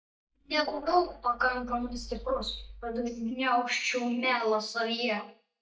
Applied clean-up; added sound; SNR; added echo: neural mask model DeepFilterNet 3.